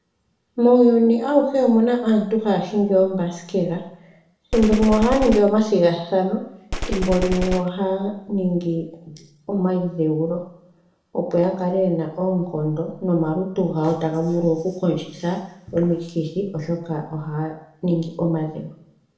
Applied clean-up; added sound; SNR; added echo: none; Gunshot, gunfire; 7 dB; reverberation time 0.6 s.